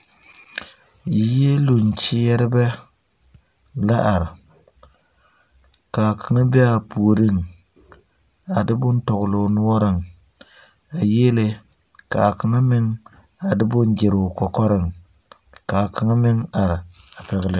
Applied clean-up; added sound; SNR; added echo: none; none; none; none.